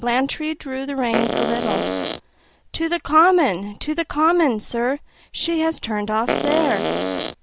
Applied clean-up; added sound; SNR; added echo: none; Fart; 1 dB; none.